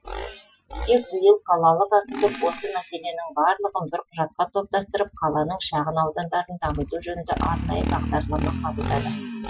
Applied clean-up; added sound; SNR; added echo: classical method Wiener filter.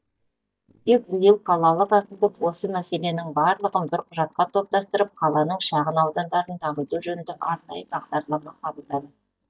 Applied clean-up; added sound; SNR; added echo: neural mask model DeepFilterNet 3.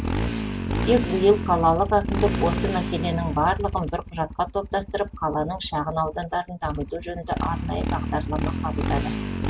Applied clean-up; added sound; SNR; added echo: none; Motorcycle; 3 dB; none.